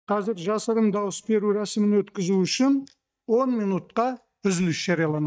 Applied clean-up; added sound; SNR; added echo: neural mask model DeepFilterNet 3.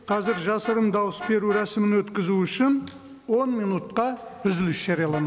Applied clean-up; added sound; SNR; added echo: none; Vehicle horn, car horn, honking; 17 dB; none.